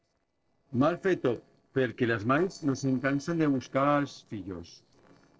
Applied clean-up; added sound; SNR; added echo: neural separator model SepFormer DNS4.